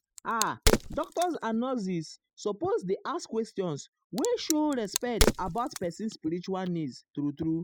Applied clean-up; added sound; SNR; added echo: classical method spectral subtraction.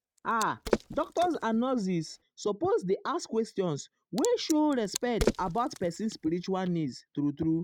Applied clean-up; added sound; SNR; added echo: neural mask model RNNoise.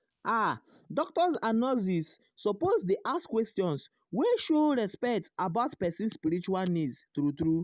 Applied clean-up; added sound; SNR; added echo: none; none; none; none.